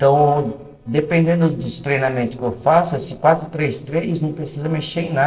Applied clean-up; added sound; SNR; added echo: neural separator model SepFormer DNS4.